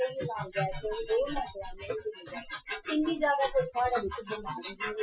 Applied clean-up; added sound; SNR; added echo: classical method Wiener filter.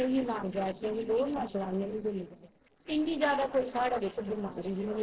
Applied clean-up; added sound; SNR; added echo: neural separator model SepFormer DNS4.